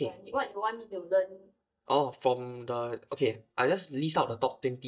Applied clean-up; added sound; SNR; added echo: neural mask model DeepFilterNet 3.